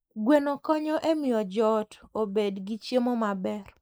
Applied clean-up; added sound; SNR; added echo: neural mask model Resemble Enhance denoiser.